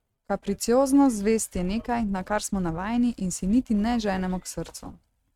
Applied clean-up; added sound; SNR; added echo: neural mask model RNNoise.